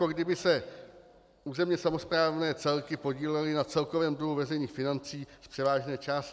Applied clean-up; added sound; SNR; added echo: none; none; none; none.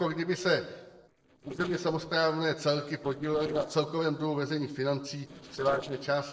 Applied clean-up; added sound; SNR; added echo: neural separator model SepFormer DNS4.